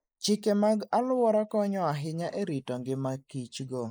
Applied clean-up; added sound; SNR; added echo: neural mask model Resemble Enhance denoiser.